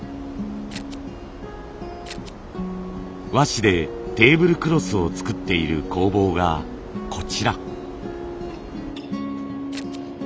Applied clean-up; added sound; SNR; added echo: none; Scissors; 18 dB; none.